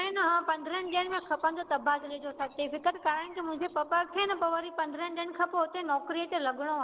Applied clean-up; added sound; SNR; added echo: neural separator model SepFormer DNS4.